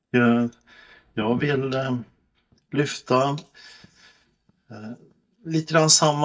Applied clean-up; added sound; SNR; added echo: neural mask model DeepFilterNet 3.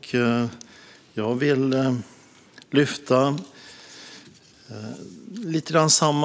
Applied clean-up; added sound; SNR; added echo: none; none; none; none.